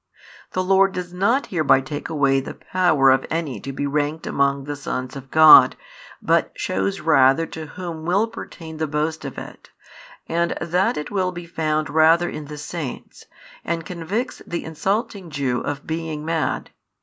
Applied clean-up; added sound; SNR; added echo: none; none; none; none.